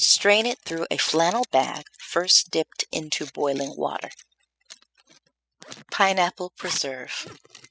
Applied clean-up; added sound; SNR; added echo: classical method spectral subtraction.